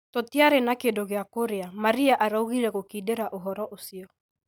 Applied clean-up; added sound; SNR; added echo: none; none; none; none.